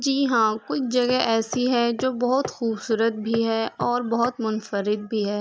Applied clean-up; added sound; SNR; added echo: none; Hammer; 16 dB; none.